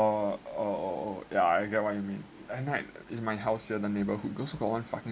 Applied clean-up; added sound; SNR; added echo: none; none; none; none.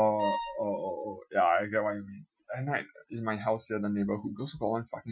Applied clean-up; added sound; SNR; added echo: classical method Wiener filter.